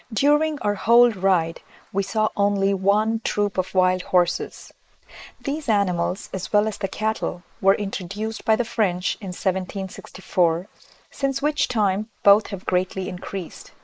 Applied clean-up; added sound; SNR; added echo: neural mask model Resemble Enhance denoiser.